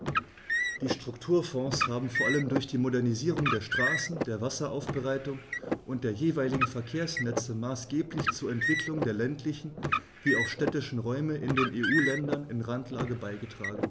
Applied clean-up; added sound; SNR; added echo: none; Car; 2 dB; none.